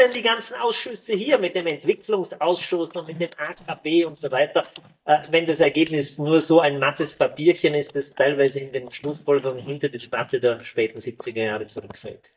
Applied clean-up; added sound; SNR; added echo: neural mask model DeepFilterNet 3.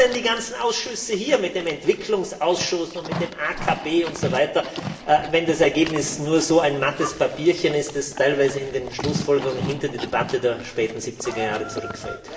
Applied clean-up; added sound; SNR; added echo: none; Livestock, farm animals, working animals; 11 dB; reverberation time 0.9 s.